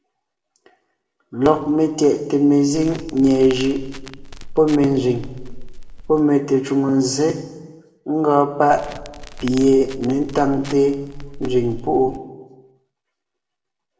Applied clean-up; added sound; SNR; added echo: none; Crackle; 13 dB; reverberation time 1.1 s.